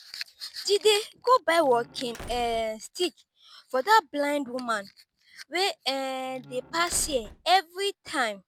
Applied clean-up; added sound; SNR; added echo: none; Slam; 17 dB; none.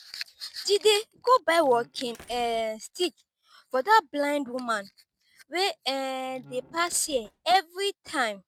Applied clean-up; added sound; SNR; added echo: neural mask model RNNoise.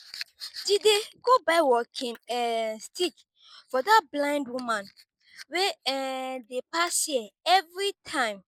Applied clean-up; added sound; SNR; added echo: neural mask model Resemble Enhance denoiser.